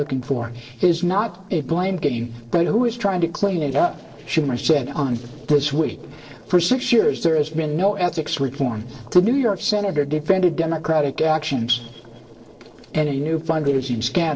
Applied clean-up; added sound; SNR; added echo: neural separator model SepFormer DNS4.